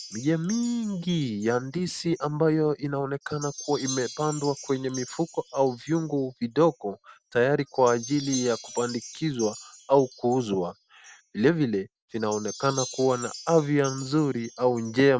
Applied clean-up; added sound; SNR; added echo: none; Wind chime; 16 dB; none.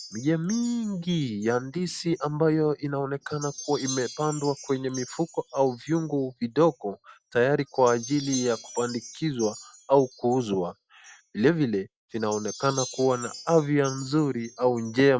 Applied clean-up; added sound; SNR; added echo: classical method log-MMSE.